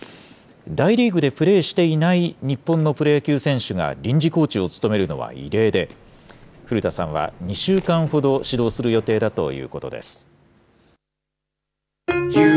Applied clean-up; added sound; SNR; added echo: none; none; none; none.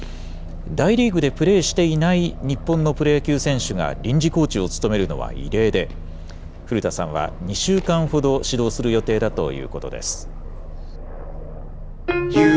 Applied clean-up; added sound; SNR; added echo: none; Aircraft; 10 dB; none.